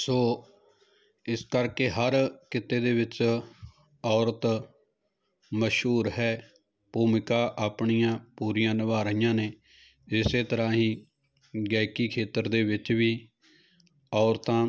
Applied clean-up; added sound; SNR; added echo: none; none; none; none.